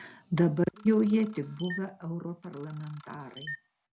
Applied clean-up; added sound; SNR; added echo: none; Camera; 17 dB; none.